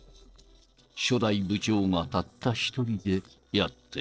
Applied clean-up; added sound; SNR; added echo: neural separator model SepFormer DNS4.